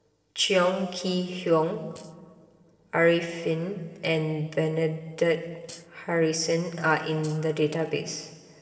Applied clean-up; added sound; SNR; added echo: neural separator model SepFormer DNS4.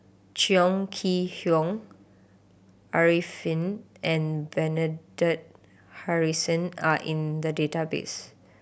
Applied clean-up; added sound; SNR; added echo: none; none; none; none.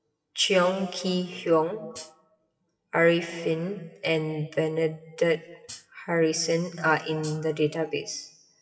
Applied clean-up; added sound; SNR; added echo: classical method WPE with log-MMSE.